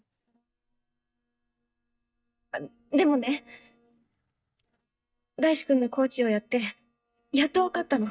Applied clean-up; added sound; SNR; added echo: neural mask model DeepFilterNet 3.